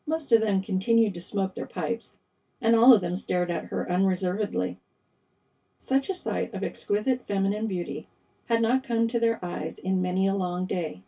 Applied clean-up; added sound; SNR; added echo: none; none; none; reverberation time 0.1 s.